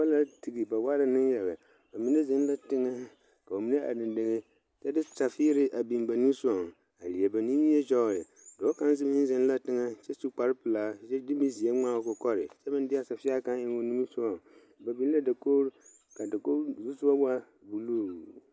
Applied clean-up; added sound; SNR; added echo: none; none; none; none.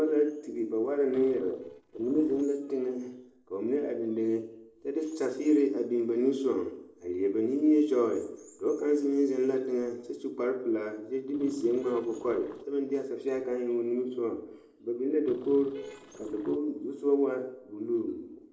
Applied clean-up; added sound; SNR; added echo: neural separator model SepFormer DNS4.